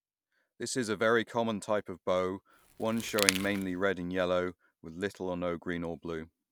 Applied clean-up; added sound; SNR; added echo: none; Crackle; 3 dB; none.